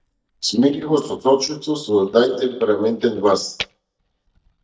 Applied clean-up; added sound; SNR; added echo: neural mask model DeepFilterNet 3.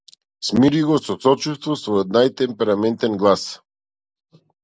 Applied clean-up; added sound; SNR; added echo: none; none; none; none.